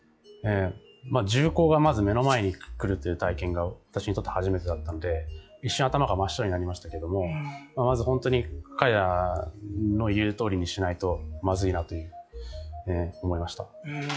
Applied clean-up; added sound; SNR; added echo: classical method log-MMSE.